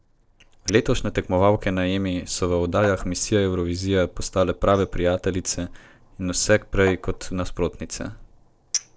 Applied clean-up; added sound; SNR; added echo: neural separator model SepFormer DNS4.